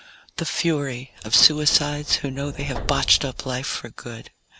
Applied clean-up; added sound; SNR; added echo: none; Subway, metro, underground; 12 dB; none.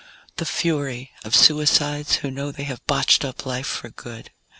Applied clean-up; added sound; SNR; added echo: none; none; none; none.